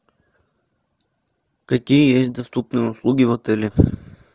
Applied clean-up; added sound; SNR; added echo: none; none; none; none.